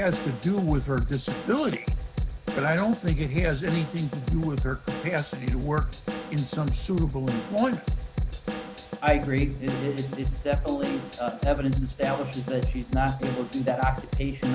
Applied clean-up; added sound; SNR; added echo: none; Drum / Drum kit; 3 dB; none.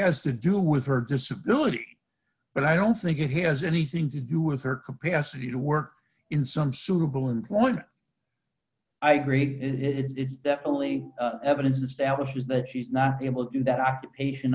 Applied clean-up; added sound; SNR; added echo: none; none; none; none.